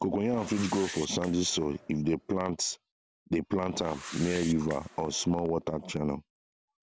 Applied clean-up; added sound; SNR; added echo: none; Whoosh, swoosh, swish; 16 dB; none.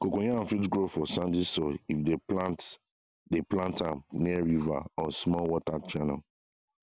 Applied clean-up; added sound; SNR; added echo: none; none; none; none.